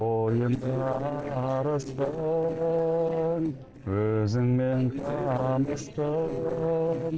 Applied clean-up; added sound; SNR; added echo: neural separator model SepFormer DNS4.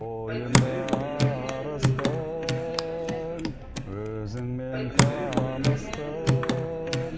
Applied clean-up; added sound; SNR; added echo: none; Hands / Wood; -4 dB; none.